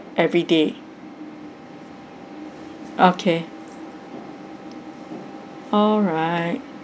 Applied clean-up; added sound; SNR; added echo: none; none; none; none.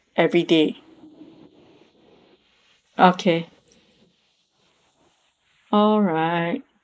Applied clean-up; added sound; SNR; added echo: neural mask model Resemble Enhance denoiser.